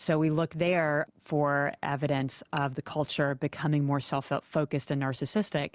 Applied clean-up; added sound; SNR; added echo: none; none; none; none.